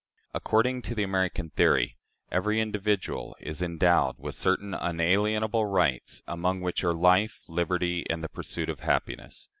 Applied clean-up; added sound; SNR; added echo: none; none; none; none.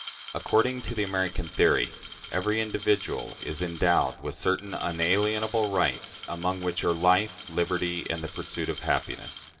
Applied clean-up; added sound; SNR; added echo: none; Glass; 15 dB; reverberation time 2.1 s.